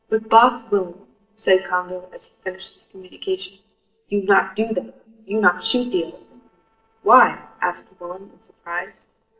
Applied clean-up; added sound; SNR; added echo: neural separator model SepFormer DNS4.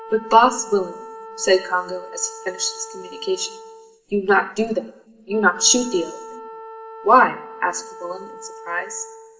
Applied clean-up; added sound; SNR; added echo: none; Wind instrument, woodwind instrument; 16 dB; reverberation time 1.4 s.